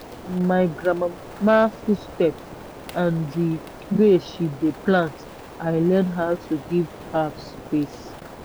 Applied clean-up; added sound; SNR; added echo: none; Rain; 16 dB; none.